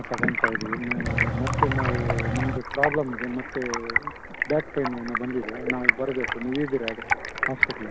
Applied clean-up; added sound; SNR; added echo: none; Engine / Truck / Car + Stream; -2 dB; none.